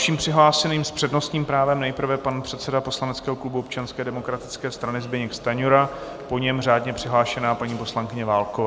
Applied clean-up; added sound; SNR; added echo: none; none; none; none.